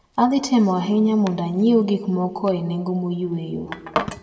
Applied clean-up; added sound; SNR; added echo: none; Domestic sounds, home sounds; 14 dB; reverberation time 1.1 s.